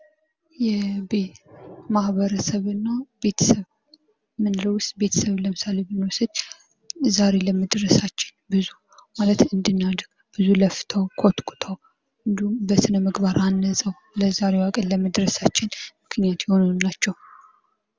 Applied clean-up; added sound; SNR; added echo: none; none; none; none.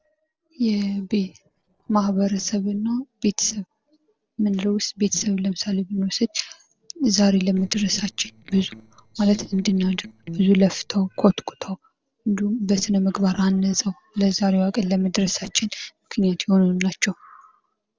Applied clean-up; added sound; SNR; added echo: neural separator model SepFormer DNS4.